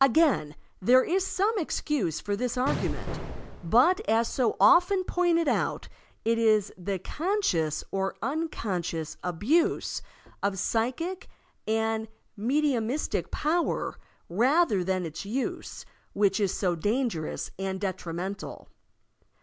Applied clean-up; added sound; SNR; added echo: none; Explosion; 9 dB; none.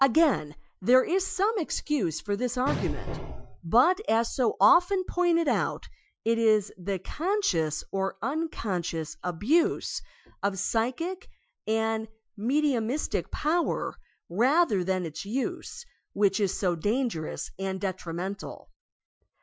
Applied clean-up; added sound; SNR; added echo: classical method Wiener filter.